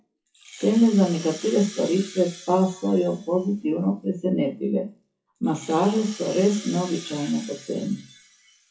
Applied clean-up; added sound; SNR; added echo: classical method WPE with log-MMSE.